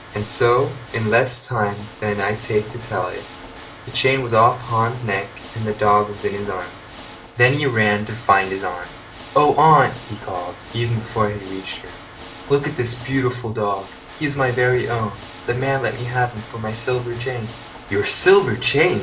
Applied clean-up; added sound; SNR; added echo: none; Water / Mechanisms; 17 dB; reverberation time 0.2 s.